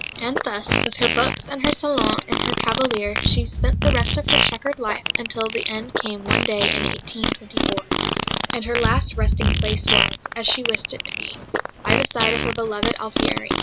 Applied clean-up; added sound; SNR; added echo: none; Fart; -2 dB; none.